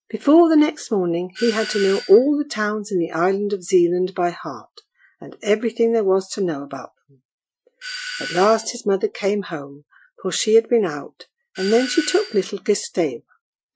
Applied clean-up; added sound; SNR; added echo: classical method Wiener filter.